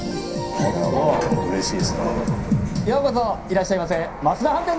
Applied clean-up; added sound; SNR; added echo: none; Sliding door; 12 dB; reverberation time 0.3 s.